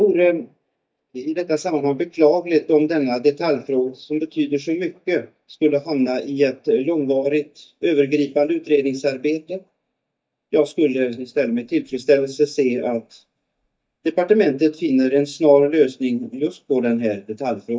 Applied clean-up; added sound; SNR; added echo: neural mask model DeepFilterNet 3.